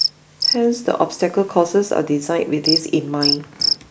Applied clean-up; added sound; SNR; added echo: none; Cricket; 4 dB; none.